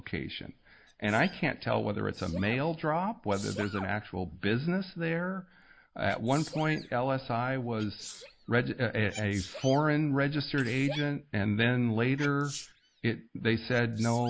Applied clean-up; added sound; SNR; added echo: neural mask model Resemble Enhance denoiser.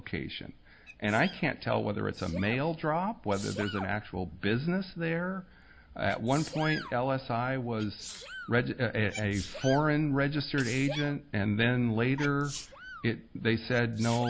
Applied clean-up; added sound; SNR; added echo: none; Sneeze; 15 dB; none.